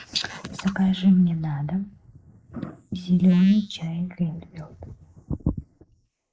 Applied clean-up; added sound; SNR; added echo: neural mask model Resemble Enhance denoiser.